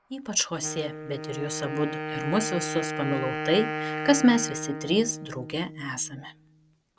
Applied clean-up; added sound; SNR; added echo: none; Wind instrument, woodwind instrument; 7 dB; none.